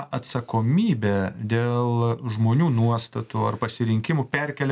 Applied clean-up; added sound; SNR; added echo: none; none; none; none.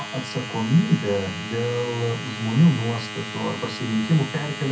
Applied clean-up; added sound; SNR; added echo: none; Domestic sounds, home sounds; 10 dB; reverberation time 0.3 s.